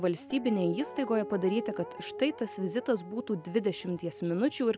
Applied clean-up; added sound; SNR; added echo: none; Guitar; 12 dB; none.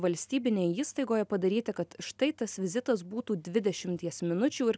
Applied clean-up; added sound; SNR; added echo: none; none; none; none.